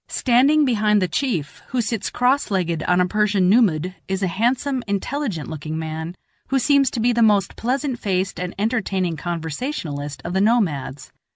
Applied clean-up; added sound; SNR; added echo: none; none; none; none.